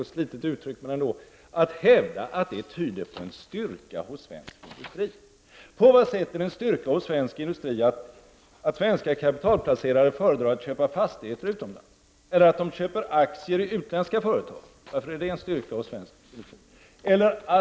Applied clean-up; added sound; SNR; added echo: none; none; none; none.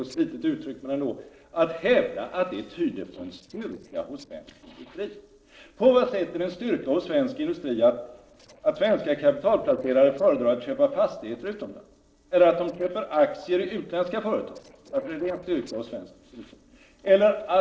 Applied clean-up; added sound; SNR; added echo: neural separator model SepFormer DNS4.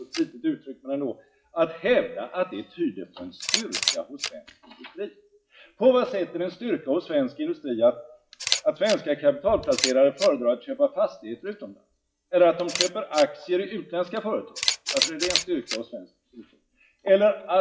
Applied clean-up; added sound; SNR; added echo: classical method WPE with log-MMSE.